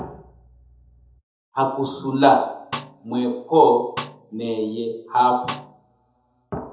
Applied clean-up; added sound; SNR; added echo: none; Snare drum; 12 dB; reverberation time 0.7 s.